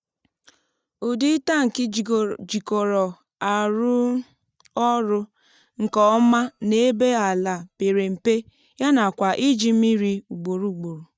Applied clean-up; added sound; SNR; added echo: neural mask model DeepFilterNet 3.